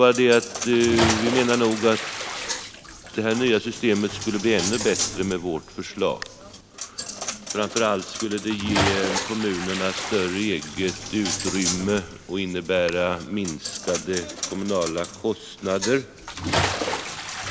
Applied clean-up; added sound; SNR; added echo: none; Coin (dropping) + Bathtub (filling or washing) / Splash, splatter; 6 dB; none.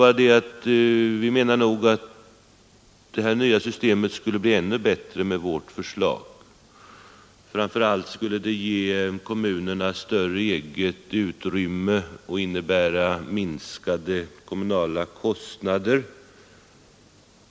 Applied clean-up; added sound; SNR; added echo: none; none; none; none.